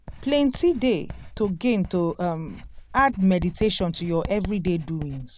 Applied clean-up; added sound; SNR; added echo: none; Writing; 14 dB; none.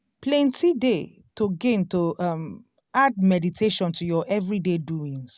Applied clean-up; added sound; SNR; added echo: none; none; none; none.